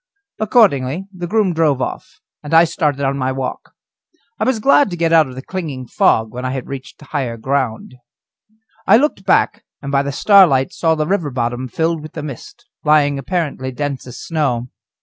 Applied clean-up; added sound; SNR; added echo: none; none; none; none.